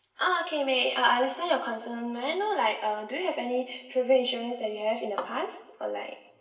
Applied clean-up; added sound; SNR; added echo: none; none; none; reverberation time 0.8 s.